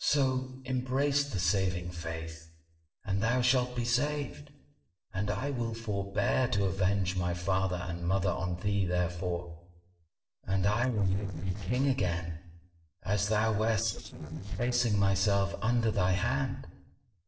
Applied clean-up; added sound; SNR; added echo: neural separator model SepFormer DNS4.